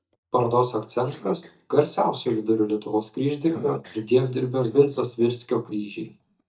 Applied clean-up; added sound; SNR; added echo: neural mask model DeepFilterNet 3.